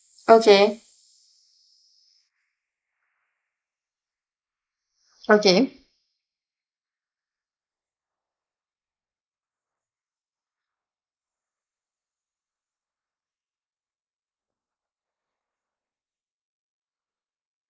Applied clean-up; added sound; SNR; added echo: neural mask model Resemble Enhance denoiser.